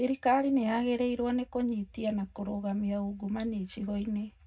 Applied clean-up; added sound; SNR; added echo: none; none; none; reverberation time 0.3 s.